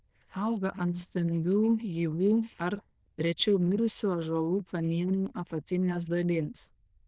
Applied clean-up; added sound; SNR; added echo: neural diffusion model UNIVERSE++.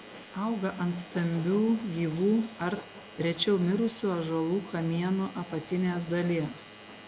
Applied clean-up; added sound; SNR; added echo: none; Domestic sounds, home sounds + Train; 17 dB; none.